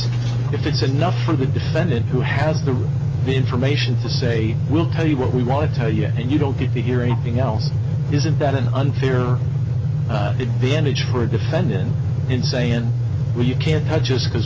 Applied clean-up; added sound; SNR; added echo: none; none; none; none.